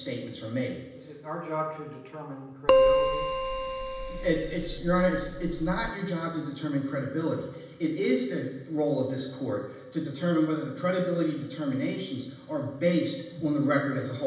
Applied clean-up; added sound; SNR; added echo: none; Keyboard (musical); -3 dB; reverberation time 0.9 s.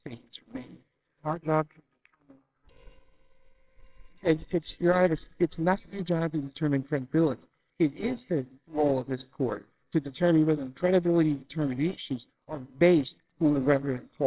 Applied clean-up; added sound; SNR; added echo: neural separator model SepFormer WHAMR!.